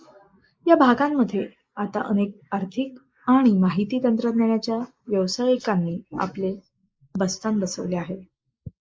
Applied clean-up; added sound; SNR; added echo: neural mask model Resemble Enhance denoiser.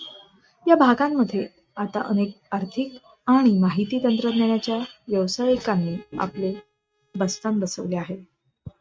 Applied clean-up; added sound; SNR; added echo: neural mask model RNNoise.